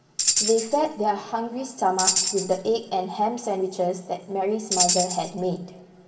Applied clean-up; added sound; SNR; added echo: none; Tambourine; 1 dB; reverberation time 1.6 s.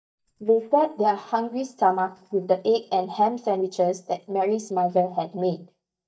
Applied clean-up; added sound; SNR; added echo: neural mask model DeepFilterNet 3.